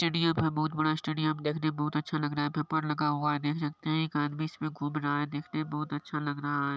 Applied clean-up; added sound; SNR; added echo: none; none; none; none.